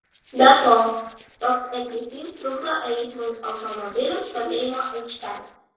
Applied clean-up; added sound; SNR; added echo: neural separator model SepFormer DNS4.